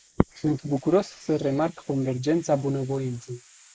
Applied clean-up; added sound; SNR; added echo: neural mask model Resemble Enhance denoiser.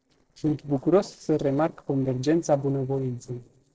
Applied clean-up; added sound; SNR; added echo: neural separator model SepFormer DNS4.